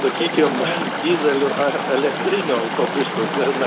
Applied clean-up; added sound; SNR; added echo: none; Chatter / Stream; 3 dB; none.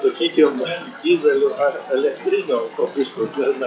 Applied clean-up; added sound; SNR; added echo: classical method log-MMSE.